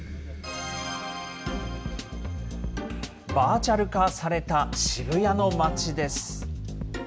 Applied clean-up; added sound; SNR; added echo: none; none; none; none.